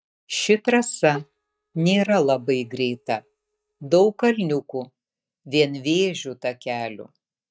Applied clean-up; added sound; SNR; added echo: neural mask model DeepFilterNet 3.